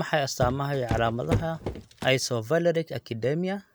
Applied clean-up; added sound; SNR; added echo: none; Walk, footsteps; 5 dB; none.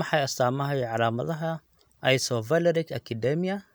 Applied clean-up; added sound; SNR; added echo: none; none; none; none.